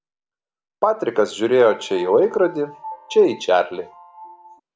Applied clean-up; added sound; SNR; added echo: none; Piano; 18 dB; none.